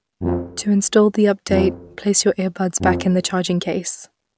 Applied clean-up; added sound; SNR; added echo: none; Brass instrument; 8 dB; none.